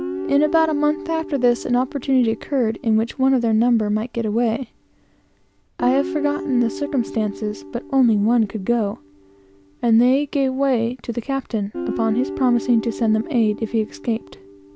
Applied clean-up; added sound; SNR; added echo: none; Guitar; 12 dB; none.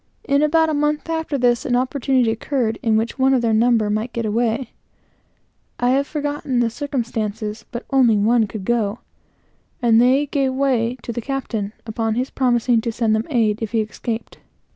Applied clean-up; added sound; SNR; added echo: none; none; none; none.